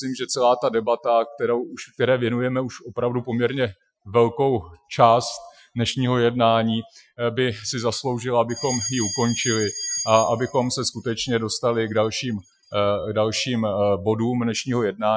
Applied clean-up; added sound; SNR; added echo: classical method Wiener filter.